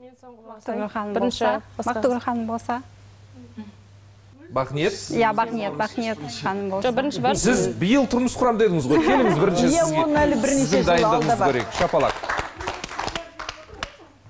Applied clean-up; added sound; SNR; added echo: none; Car; 15 dB; none.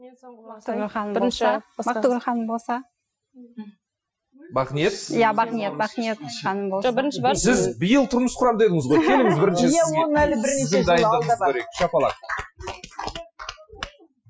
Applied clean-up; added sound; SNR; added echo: classical method Wiener filter.